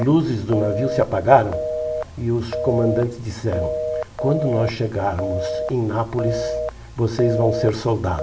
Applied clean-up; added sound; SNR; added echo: none; Telephone; 6 dB; reverberation time 1.4 s.